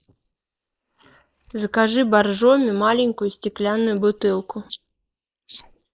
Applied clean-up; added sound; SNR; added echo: neural mask model Resemble Enhance denoiser.